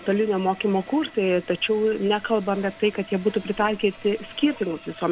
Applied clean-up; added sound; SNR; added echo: none; Sawing; 18 dB; none.